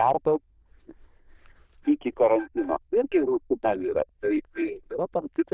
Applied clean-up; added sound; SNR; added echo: neural diffusion model UNIVERSE++.